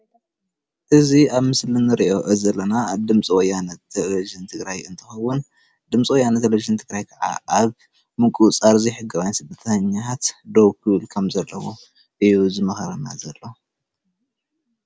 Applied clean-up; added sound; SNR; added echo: none; none; none; none.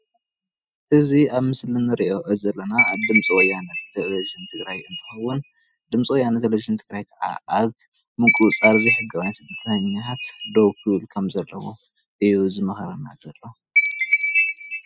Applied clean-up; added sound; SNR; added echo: classical method spectral subtraction.